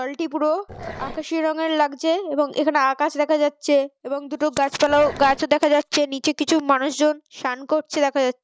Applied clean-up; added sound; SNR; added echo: none; Growling; 15 dB; none.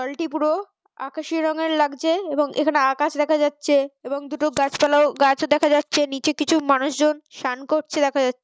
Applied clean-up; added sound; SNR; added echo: none; none; none; none.